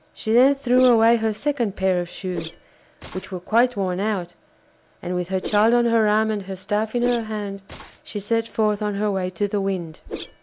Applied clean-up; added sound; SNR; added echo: none; Whoosh, swoosh, swish; 18 dB; none.